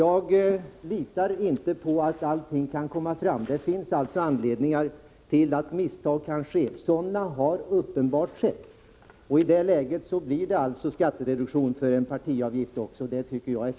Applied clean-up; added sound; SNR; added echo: none; none; none; none.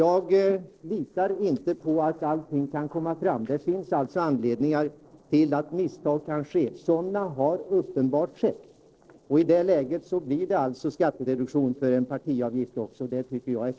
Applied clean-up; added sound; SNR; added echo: neural separator model SepFormer DNS4.